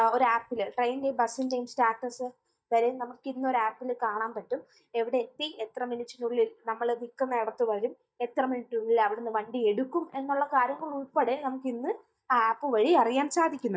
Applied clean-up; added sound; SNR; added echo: neural mask model DeepFilterNet 3.